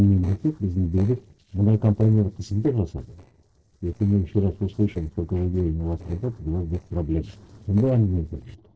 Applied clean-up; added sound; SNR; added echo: neural separator model SepFormer DNS4.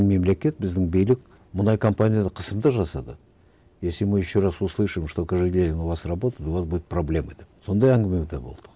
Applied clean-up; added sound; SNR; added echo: none; none; none; none.